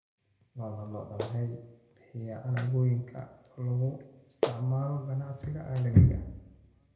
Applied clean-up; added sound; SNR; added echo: none; Clapping; 13 dB; reverberation time 0.7 s.